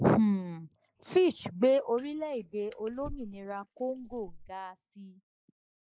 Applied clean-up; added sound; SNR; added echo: neural mask model Resemble Enhance denoiser.